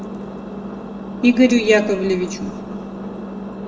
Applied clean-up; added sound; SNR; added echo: none; Engine; 10 dB; reverberation time 1.1 s.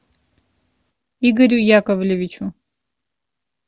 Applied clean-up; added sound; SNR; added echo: none; none; none; none.